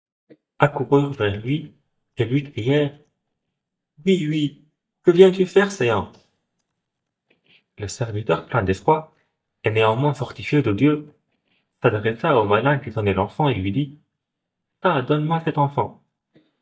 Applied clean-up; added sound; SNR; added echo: neural mask model DeepFilterNet 3.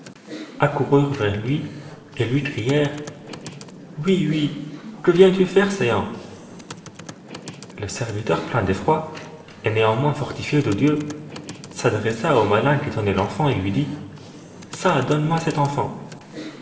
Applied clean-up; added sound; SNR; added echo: none; Computer keyboard; 17 dB; reverberation time 2.5 s.